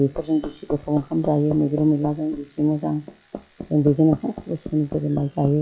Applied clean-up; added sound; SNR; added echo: classical method log-MMSE.